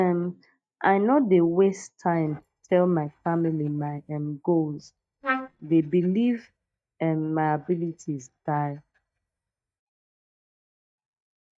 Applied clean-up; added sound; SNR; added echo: neural mask model DeepFilterNet 3.